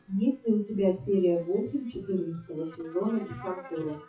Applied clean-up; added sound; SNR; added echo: classical method WPE with log-MMSE.